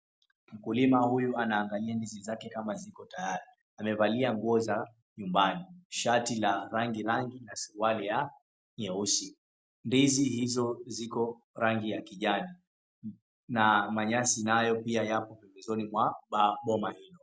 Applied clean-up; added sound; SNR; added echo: none; none; none; none.